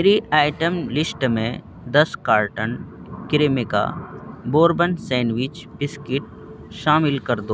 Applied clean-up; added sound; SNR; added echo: none; none; none; none.